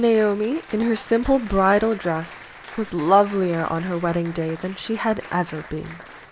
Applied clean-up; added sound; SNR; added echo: none; Applause; 19 dB; none.